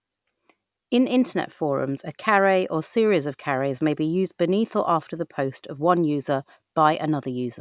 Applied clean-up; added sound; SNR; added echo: none; none; none; none.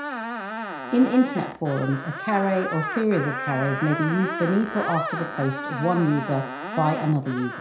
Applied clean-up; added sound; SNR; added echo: none; Screech; 7 dB; reverberation time 0.5 s.